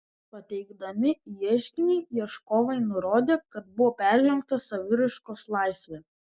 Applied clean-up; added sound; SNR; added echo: none; none; none; none.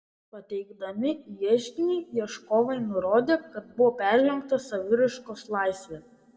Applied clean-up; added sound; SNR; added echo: none; none; none; reverberation time 2.2 s.